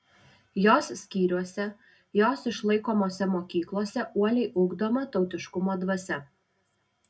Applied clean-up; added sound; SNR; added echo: none; none; none; reverberation time 0.2 s.